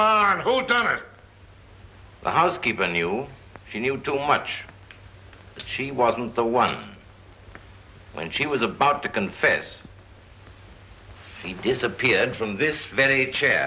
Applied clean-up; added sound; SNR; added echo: none; Splash, splatter; 18 dB; none.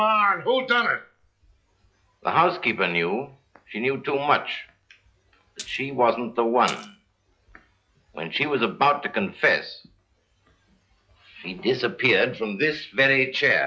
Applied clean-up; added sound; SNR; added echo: classical method log-MMSE.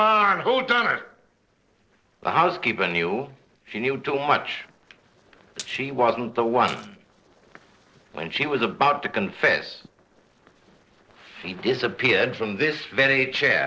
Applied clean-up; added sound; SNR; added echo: neural separator model SepFormer DNS4.